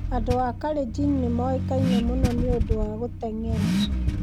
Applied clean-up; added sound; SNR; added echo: none; Accelerating, revving, vroom / Car; -2 dB; none.